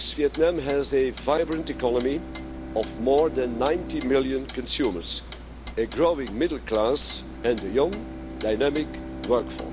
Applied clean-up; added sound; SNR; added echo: none; Clock + Bowed string instrument; 11 dB; none.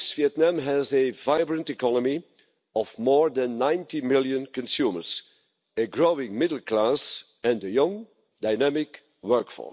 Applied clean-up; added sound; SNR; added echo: none; none; none; none.